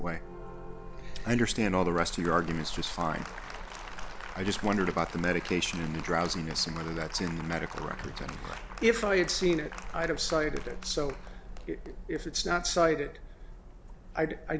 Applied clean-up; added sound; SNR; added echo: none; Applause; 15 dB; none.